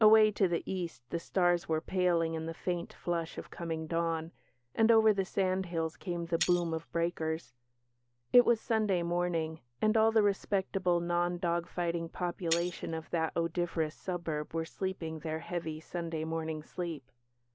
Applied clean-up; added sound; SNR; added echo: none; Shatter; 14 dB; none.